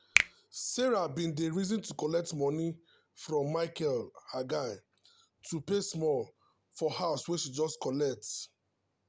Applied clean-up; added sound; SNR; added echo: none; Finger snapping; 2 dB; none.